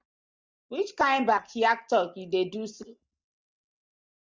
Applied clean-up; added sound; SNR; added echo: neural mask model DeepFilterNet 3.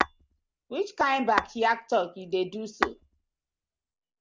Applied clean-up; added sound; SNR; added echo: none; Tap / Glass; 6 dB; none.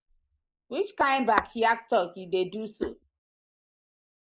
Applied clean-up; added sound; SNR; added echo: neural mask model Resemble Enhance denoiser.